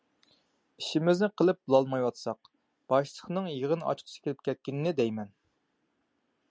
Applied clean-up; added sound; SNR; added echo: none; none; none; none.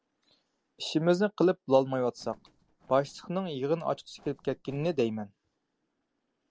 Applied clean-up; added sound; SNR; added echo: neural separator model SepFormer DNS4.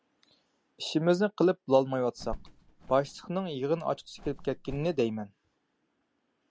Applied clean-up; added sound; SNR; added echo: none; Bird; 14 dB; none.